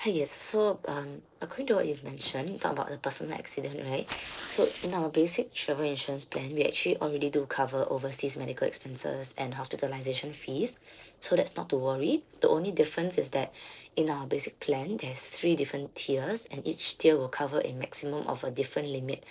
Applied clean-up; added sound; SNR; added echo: neural separator model SepFormer DNS4.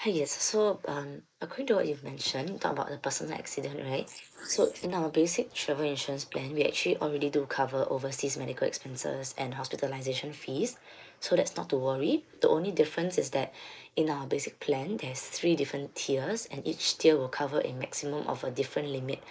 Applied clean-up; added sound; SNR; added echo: neural mask model Resemble Enhance denoiser.